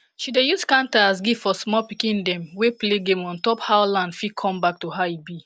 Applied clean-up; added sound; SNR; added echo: none; none; none; none.